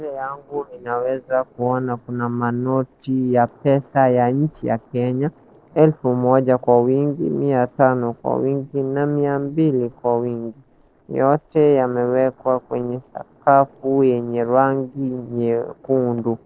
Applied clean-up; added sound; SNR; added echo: neural separator model SepFormer DNS4.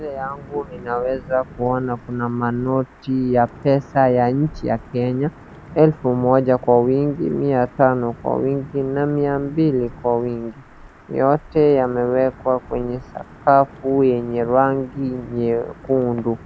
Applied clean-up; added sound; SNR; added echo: none; Thunder / Wind / Rain; 20 dB; none.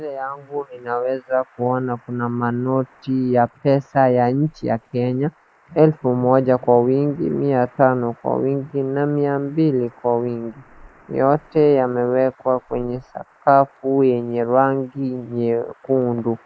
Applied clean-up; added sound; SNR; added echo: neural mask model Resemble Enhance denoiser.